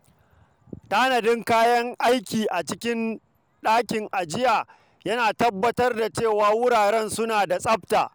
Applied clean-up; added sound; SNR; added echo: none; none; none; none.